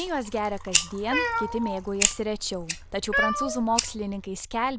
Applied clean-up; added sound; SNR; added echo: none; Cat + Fire; 0 dB; none.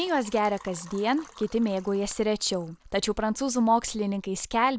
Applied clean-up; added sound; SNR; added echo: none; none; none; none.